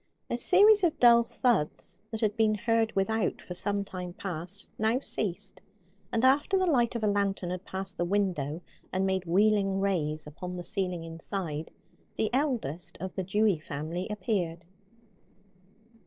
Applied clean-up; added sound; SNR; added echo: neural separator model SepFormer DNS4.